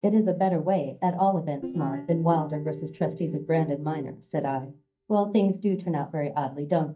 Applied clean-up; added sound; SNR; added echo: neural mask model DeepFilterNet 3.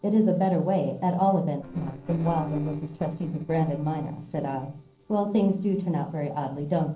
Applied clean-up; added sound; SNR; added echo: neural separator model SepFormer DNS4.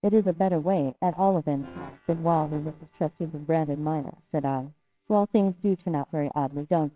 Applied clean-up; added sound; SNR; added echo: neural separator model SepFormer WHAMR!.